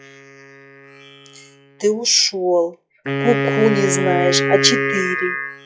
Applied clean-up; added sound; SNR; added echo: classical method log-MMSE.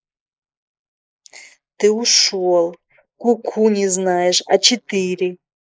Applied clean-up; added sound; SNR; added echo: neural mask model Resemble Enhance denoiser.